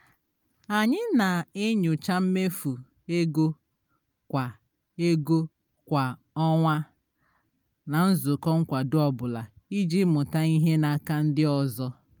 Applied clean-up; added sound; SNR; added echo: none; none; none; none.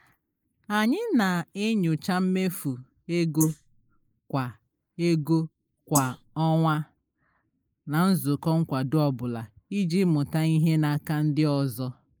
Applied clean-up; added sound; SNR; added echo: neural mask model Resemble Enhance denoiser.